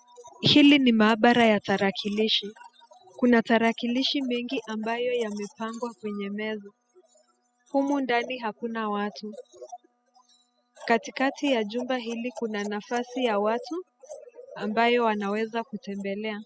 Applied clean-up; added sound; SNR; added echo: classical method spectral subtraction.